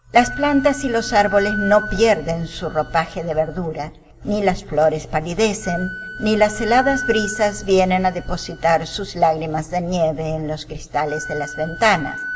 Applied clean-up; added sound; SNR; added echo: none; Wind instrument, woodwind instrument; 13 dB; reverberation time 0.5 s.